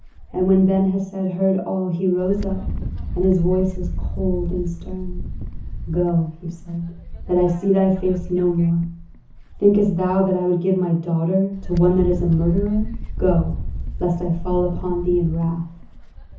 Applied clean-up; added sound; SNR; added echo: none; Wind; 8 dB; reverberation time 0.6 s.